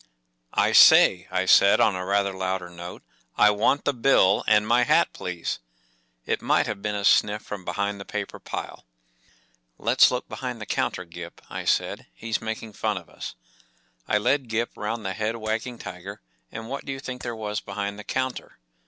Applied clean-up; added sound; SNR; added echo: none; Clapping; 20 dB; none.